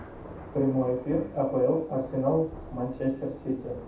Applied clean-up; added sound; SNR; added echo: none; Thunder / Rain; 17 dB; reverberation time 0.7 s.